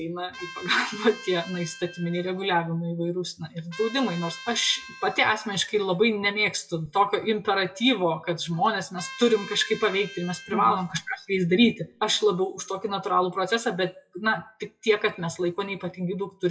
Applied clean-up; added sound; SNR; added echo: classical method WPE with log-MMSE.